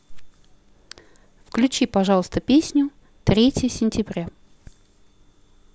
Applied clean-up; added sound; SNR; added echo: none; none; none; none.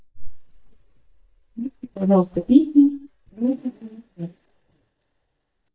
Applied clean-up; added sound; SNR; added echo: neural mask model DeepFilterNet 3.